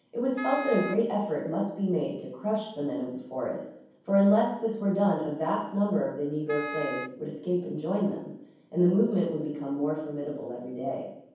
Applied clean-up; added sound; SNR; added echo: none; Wind instrument, woodwind instrument; 11 dB; reverberation time 0.9 s.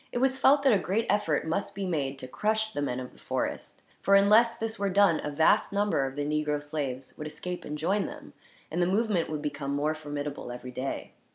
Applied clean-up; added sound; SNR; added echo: none; none; none; none.